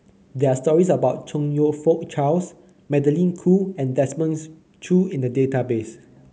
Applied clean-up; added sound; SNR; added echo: none; none; none; none.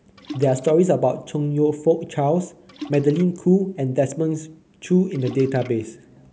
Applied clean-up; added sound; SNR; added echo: none; Splash, splatter; 19 dB; none.